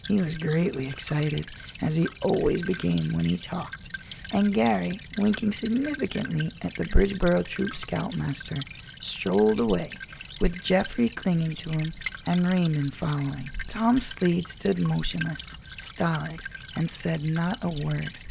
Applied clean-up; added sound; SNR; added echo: none; Stream / Trickle, dribble; 15 dB; none.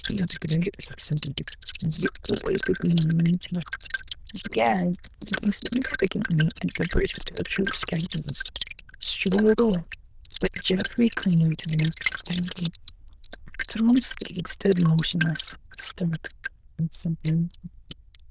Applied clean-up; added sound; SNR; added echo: neural diffusion model UNIVERSE++.